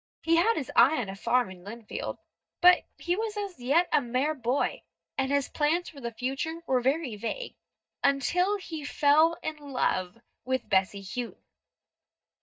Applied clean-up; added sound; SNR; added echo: neural mask model DeepFilterNet 3.